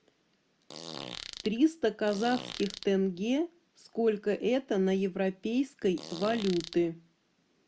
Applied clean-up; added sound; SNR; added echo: none; Fart; 13 dB; none.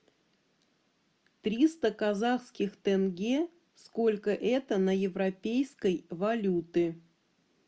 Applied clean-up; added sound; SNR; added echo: none; none; none; none.